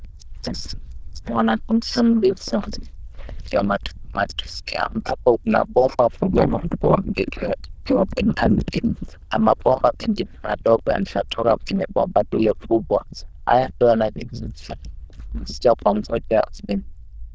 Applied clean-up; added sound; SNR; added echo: neural diffusion model UNIVERSE++.